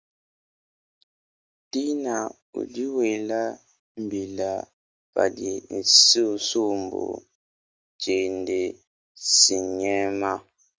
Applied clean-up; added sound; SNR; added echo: none; none; none; none.